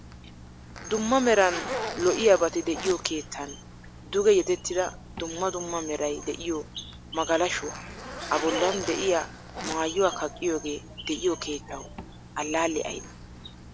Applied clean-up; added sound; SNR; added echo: none; Zipper (clothing); 12 dB; none.